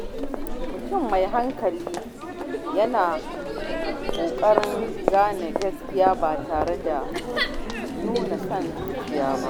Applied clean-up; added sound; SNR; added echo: none; Crowd; 2 dB; none.